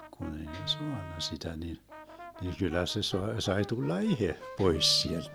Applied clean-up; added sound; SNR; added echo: none; Brass instrument + Guitar; 14 dB; none.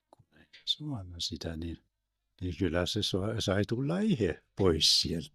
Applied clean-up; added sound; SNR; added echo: neural mask model DeepFilterNet 3.